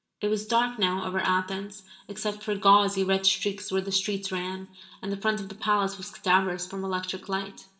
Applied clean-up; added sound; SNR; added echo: none; none; none; reverberation time 0.8 s.